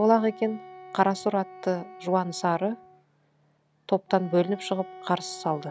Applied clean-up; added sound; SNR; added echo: none; Wind instrument, woodwind instrument; 18 dB; none.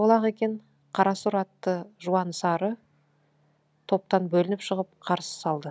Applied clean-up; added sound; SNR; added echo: none; none; none; none.